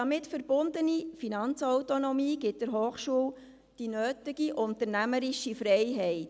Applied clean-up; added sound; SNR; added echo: none; none; none; none.